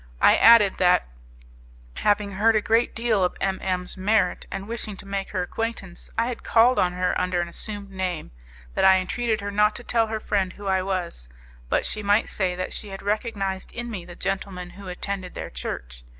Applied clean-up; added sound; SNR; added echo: none; none; none; none.